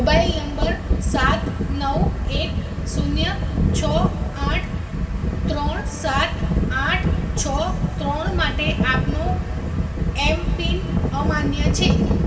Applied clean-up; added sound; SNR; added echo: none; none; none; reverberation time 2.6 s.